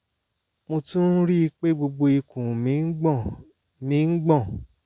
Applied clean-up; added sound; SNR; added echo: none; none; none; none.